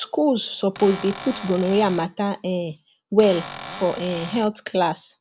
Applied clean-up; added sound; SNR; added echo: none; Cupboard open or close / Door; 13 dB; none.